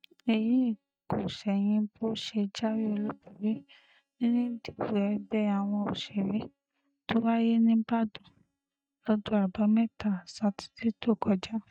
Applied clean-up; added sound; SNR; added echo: neural mask model DeepFilterNet 3.